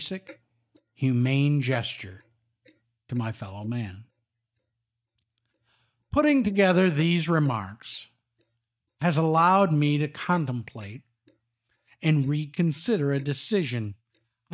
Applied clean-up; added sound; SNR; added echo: neural mask model DeepFilterNet 3.